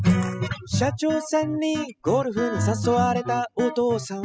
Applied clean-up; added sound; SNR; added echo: classical method spectral subtraction.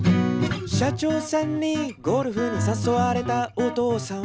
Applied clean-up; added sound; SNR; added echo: none; none; none; none.